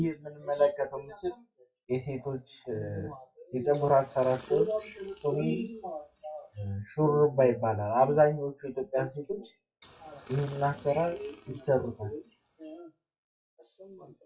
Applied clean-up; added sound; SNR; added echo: classical method WPE with log-MMSE.